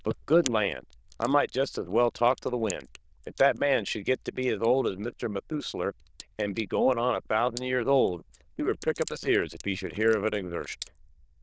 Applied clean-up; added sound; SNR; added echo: neural diffusion model UNIVERSE++.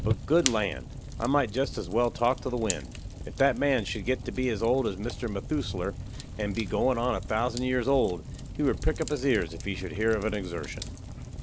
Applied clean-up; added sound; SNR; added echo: none; Fire; 8 dB; none.